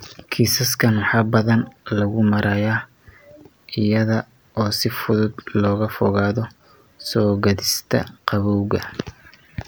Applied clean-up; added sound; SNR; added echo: none; none; none; none.